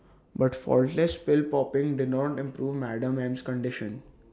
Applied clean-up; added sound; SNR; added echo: none; none; none; none.